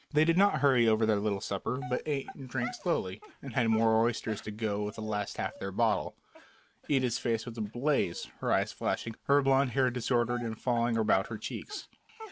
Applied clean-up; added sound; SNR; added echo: none; Dog; 19 dB; none.